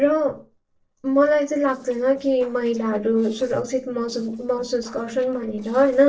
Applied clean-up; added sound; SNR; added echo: neural separator model SepFormer DNS4.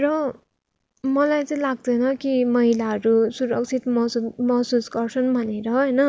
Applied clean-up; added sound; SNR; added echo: none; none; none; none.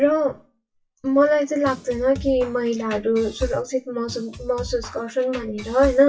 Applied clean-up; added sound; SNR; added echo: classical method WPE with log-MMSE.